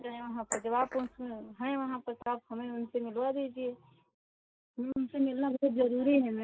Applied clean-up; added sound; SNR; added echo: neural mask model Resemble Enhance denoiser.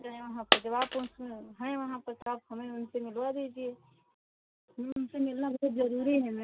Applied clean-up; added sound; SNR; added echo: none; Coin (dropping); -3 dB; none.